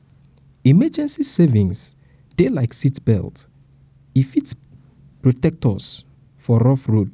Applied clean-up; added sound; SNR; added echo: none; none; none; none.